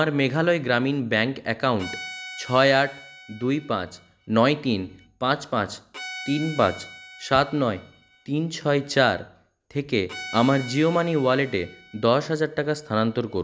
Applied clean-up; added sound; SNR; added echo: none; Bowed string instrument; 18 dB; none.